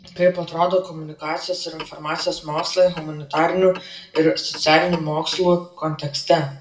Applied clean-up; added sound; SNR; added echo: none; Clock; 18 dB; reverberation time 0.4 s.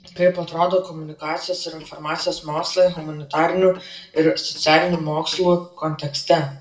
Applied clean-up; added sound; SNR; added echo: neural separator model SepFormer DNS4.